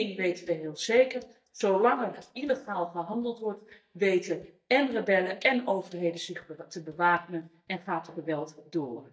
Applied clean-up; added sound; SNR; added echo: neural mask model DeepFilterNet 3.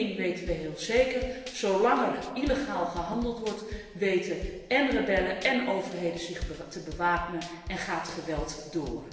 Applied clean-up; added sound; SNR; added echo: none; Drum / Drum kit; 13 dB; reverberation time 1.3 s.